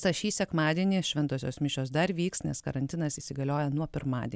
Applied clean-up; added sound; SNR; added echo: none; none; none; none.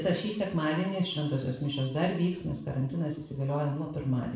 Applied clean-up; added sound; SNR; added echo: neural separator model SepFormer DNS4.